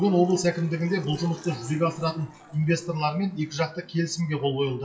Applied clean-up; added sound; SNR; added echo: classical method WPE with log-MMSE.